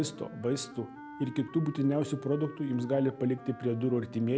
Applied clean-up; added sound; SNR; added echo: none; Wind instrument, woodwind instrument; 16 dB; none.